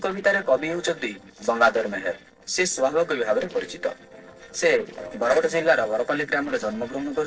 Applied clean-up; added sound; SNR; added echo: neural separator model SepFormer DNS4.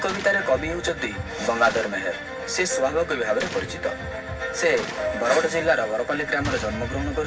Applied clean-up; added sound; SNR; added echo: none; Gunshot, gunfire; 17 dB; reverberation time 0.4 s.